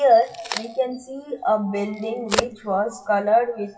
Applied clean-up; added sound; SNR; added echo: classical method WPE with log-MMSE.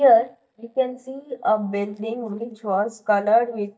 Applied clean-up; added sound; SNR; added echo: neural mask model DeepFilterNet 3.